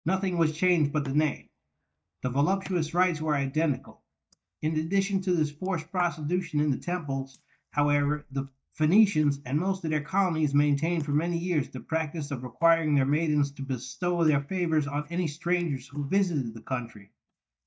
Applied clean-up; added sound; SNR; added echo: neural mask model DeepFilterNet 3.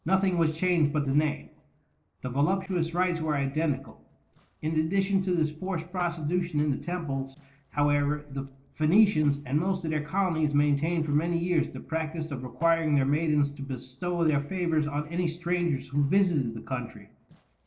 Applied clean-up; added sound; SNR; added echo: neural separator model SepFormer DNS4.